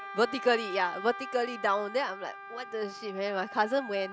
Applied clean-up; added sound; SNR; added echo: none; Wind instrument, woodwind instrument; 11 dB; none.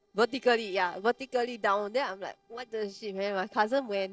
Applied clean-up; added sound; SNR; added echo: neural separator model SepFormer DNS4.